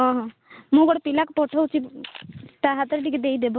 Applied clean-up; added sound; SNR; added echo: none; none; none; none.